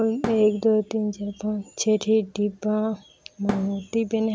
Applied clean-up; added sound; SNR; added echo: none; Thump, thud; 8 dB; none.